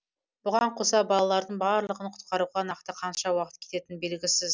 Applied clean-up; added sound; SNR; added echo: none; none; none; none.